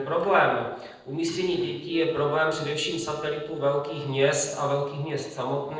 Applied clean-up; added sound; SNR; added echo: neural separator model SepFormer DNS4.